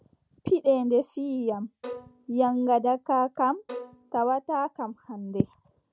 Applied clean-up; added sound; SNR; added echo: none; Bowed string instrument; 17 dB; none.